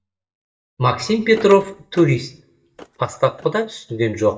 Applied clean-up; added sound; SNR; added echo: neural mask model DeepFilterNet 3.